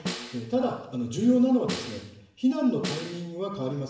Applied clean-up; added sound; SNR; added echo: none; Snare drum; 11 dB; reverberation time 0.7 s.